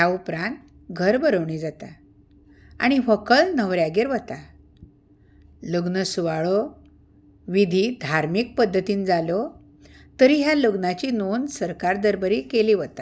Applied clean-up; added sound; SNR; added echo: none; none; none; none.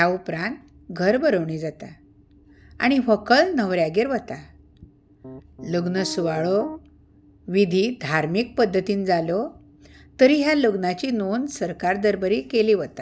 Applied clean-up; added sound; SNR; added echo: none; Piano; 14 dB; none.